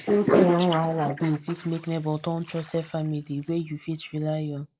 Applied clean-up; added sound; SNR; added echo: neural mask model Resemble Enhance denoiser.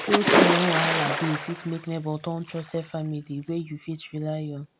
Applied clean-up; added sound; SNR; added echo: none; Splash, splatter; -1 dB; none.